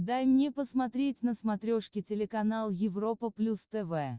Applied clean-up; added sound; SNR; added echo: none; none; none; none.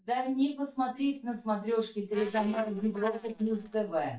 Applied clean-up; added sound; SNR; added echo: neural mask model DeepFilterNet 3.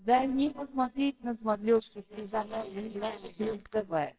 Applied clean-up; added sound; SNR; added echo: neural separator model SepFormer WHAMR!.